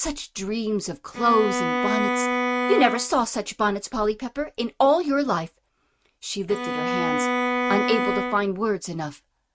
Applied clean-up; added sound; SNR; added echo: neural mask model RNNoise.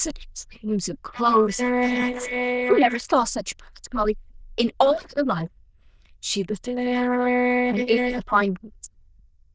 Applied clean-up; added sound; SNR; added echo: neural diffusion model UNIVERSE++.